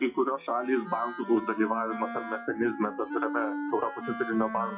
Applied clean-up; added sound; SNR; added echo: classical method WPE with log-MMSE.